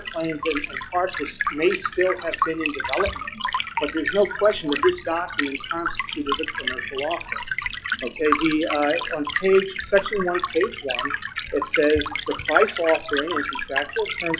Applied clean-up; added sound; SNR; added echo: classical method log-MMSE.